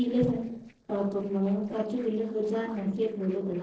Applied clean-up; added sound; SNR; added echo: neural separator model SepFormer DNS4.